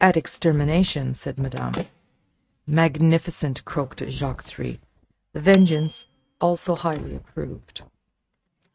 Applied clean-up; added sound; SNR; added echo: neural mask model RNNoise.